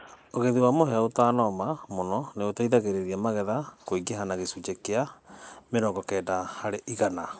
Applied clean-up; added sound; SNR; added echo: neural mask model Resemble Enhance denoiser.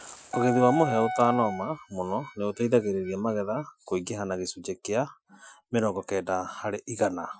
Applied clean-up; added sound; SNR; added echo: classical method Wiener filter.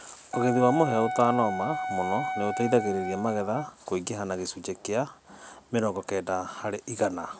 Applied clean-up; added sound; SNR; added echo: none; Wind instrument, woodwind instrument; 4 dB; none.